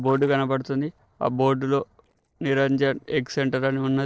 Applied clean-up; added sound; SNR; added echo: neural separator model SepFormer DNS4.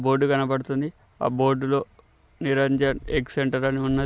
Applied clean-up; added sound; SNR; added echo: none; none; none; none.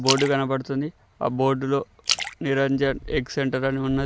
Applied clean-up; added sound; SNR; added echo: none; Splash, splatter; 9 dB; none.